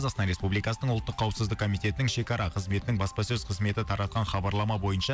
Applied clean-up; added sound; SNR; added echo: none; none; none; none.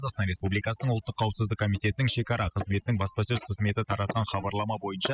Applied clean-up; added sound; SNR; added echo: classical method spectral subtraction.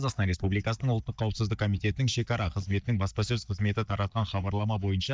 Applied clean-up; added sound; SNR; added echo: neural mask model DeepFilterNet 3.